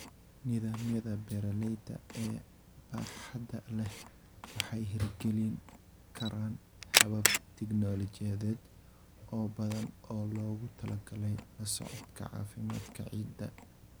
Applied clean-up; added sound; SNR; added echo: none; Camera; 3 dB; none.